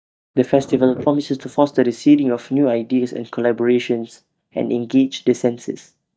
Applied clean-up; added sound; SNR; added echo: neural mask model DeepFilterNet 3.